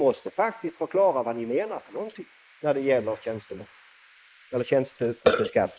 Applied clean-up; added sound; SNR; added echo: neural mask model Resemble Enhance denoiser.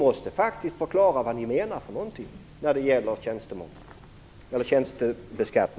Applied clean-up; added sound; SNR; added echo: none; none; none; none.